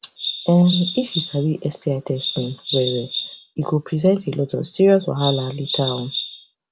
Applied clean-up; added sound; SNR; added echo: none; Bird vocalization, bird call, bird song; 7 dB; none.